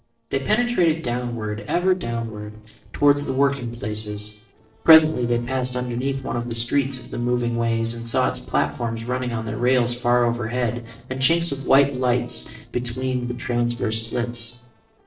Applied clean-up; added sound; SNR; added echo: neural separator model SepFormer DNS4.